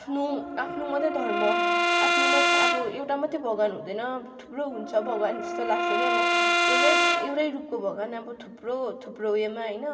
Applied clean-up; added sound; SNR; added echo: none; Brass instrument; -4 dB; reverberation time 2.9 s.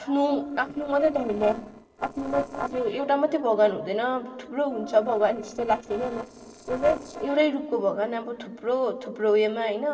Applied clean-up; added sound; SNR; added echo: neural separator model SepFormer DNS4.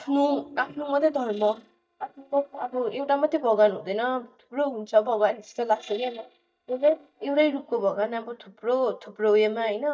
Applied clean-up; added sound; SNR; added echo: neural mask model DeepFilterNet 3.